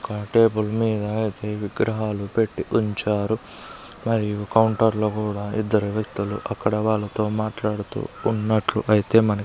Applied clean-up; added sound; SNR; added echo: none; none; none; none.